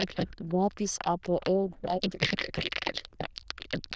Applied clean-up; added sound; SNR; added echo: neural diffusion model UNIVERSE++.